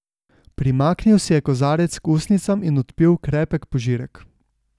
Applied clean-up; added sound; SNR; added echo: none; none; none; none.